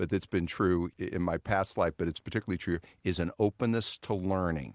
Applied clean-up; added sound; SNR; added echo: none; none; none; none.